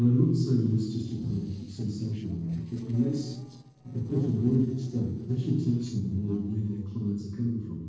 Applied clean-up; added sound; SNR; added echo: neural separator model SepFormer DNS4.